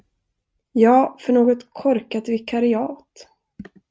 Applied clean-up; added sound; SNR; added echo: none; none; none; none.